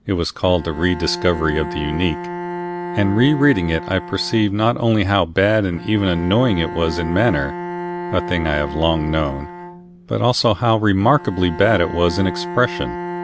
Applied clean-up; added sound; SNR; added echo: none; Bowed string instrument; 11 dB; none.